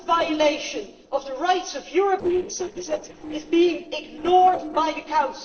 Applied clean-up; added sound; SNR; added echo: neural separator model SepFormer DNS4.